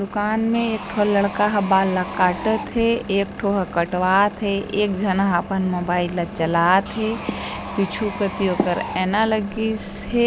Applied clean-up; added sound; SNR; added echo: none; Sawing; 12 dB; none.